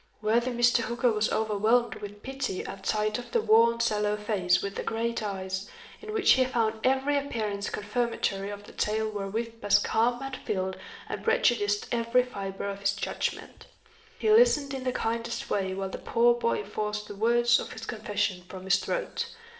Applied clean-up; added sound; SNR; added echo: none; none; none; reverberation time 0.9 s.